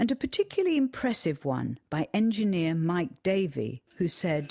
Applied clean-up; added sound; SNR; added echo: none; none; none; none.